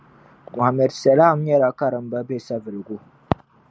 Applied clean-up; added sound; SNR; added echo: none; none; none; none.